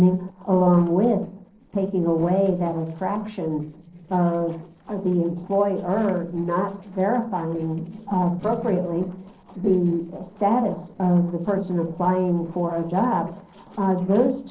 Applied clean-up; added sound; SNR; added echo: neural separator model SepFormer DNS4.